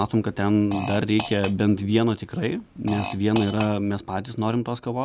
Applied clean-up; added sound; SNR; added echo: none; Fart; 10 dB; none.